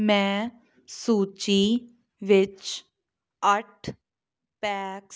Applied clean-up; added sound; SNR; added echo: none; none; none; none.